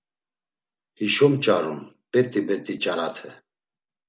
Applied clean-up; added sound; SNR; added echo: none; none; none; none.